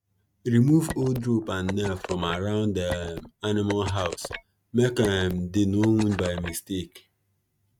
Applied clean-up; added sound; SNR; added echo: neural mask model RNNoise.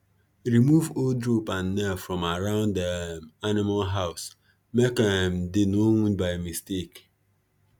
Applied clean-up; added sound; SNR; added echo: none; none; none; none.